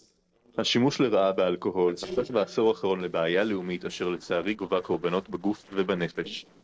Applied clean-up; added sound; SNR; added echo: neural separator model SepFormer DNS4.